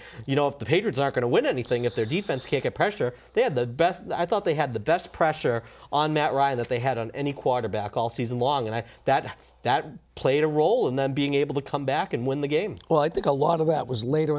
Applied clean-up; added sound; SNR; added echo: none; none; none; none.